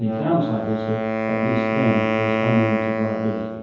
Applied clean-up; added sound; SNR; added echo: none; Wind instrument, woodwind instrument; -2 dB; reverberation time 2.2 s.